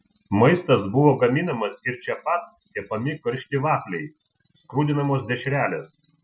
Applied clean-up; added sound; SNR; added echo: classical method Wiener filter.